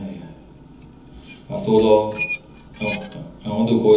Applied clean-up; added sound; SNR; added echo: none; Squeak; 10 dB; reverberation time 1.3 s.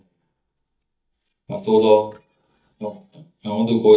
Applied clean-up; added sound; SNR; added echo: neural mask model DeepFilterNet 3.